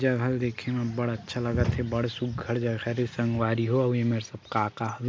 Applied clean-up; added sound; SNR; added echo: none; none; none; none.